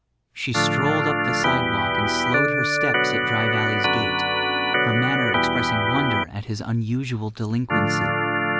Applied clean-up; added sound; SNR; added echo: none; Organ; -5 dB; none.